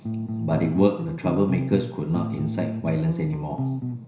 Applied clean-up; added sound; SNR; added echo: none; Bass guitar; 4 dB; reverberation time 0.5 s.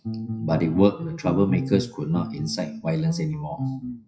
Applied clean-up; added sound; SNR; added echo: classical method WPE with log-MMSE.